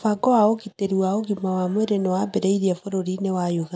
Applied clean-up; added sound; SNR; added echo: none; none; none; none.